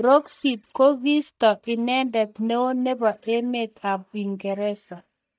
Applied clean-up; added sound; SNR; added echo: neural mask model DeepFilterNet 3.